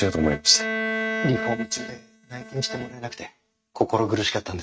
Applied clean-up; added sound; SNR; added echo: neural mask model RNNoise.